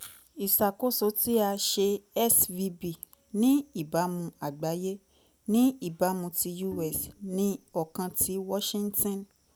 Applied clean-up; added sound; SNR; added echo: none; Bowed string instrument; 19 dB; none.